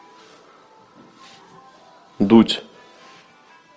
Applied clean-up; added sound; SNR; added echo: none; none; none; none.